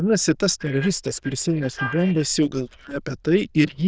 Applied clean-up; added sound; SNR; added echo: neural diffusion model UNIVERSE++.